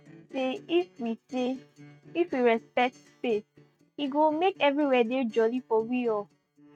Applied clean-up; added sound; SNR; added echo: neural mask model RNNoise.